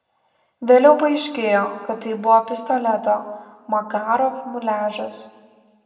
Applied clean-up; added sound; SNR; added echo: none; none; none; reverberation time 1.1 s.